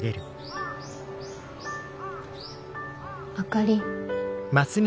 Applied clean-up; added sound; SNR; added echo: none; none; none; none.